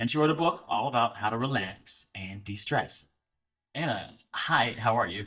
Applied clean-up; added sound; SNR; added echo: neural mask model DeepFilterNet 3.